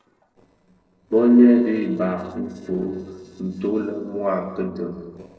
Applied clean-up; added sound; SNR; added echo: neural separator model SepFormer DNS4.